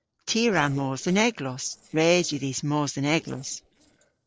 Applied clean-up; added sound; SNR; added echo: neural separator model SepFormer DNS4.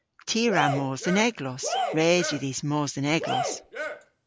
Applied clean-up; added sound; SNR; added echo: none; Cheering; 5 dB; none.